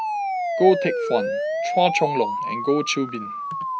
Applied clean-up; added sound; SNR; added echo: none; Siren; 2 dB; none.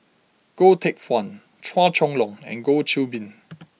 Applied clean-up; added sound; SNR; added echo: none; none; none; none.